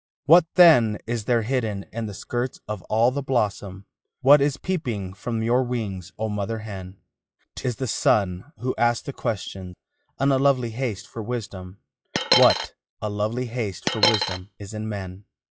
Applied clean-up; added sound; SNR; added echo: classical method log-MMSE.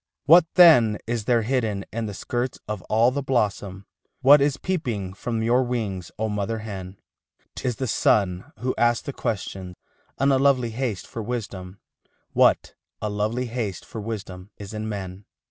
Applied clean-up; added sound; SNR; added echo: none; none; none; none.